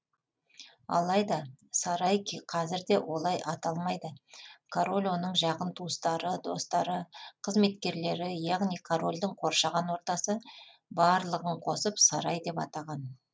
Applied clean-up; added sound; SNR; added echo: none; none; none; none.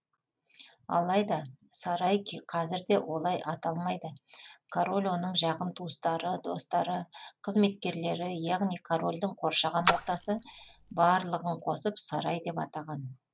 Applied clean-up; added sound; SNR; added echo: none; Splash, splatter; 3 dB; none.